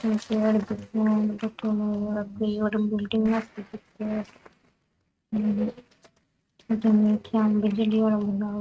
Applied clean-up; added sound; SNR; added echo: neural mask model RNNoise.